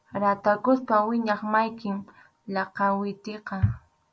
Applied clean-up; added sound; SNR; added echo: none; none; none; none.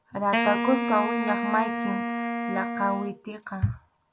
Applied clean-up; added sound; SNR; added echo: none; Wind instrument, woodwind instrument; 1 dB; none.